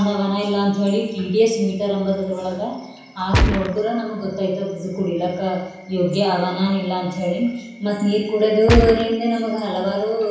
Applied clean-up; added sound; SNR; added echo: none; Gunshot, gunfire; -2 dB; reverberation time 0.9 s.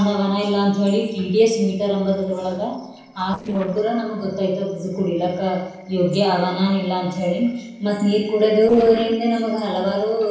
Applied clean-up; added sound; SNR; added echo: neural separator model SepFormer DNS4.